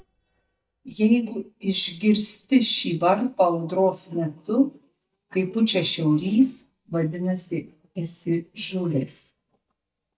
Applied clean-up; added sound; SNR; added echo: neural mask model DeepFilterNet 3.